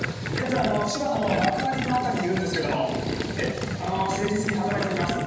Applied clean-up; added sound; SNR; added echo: none; Gurgling; 4 dB; reverberation time 1.1 s.